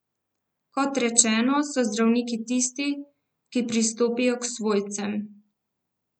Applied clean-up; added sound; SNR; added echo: none; none; none; none.